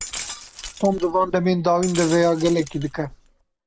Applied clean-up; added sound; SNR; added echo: none; Glass; 14 dB; none.